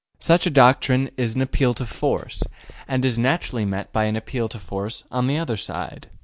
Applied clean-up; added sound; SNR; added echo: none; none; none; none.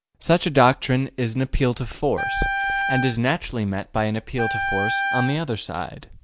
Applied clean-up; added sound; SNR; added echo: none; Wind instrument, woodwind instrument; 4 dB; none.